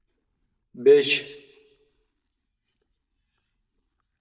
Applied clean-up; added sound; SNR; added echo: neural mask model DeepFilterNet 3.